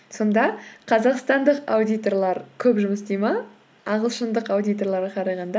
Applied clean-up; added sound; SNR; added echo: none; none; none; none.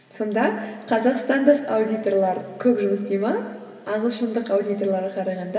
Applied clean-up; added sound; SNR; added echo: none; none; none; reverberation time 2.2 s.